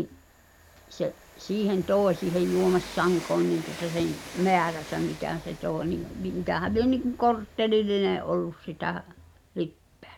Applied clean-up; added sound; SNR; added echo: none; Train; 17 dB; none.